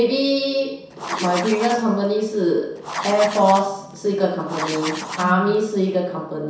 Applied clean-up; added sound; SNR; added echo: none; Writing; 11 dB; reverberation time 0.7 s.